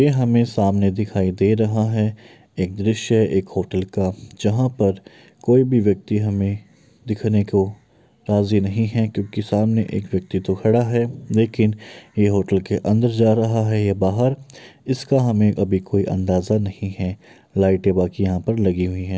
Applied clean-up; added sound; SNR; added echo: none; none; none; none.